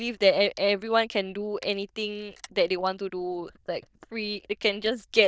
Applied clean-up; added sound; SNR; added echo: neural diffusion model UNIVERSE++.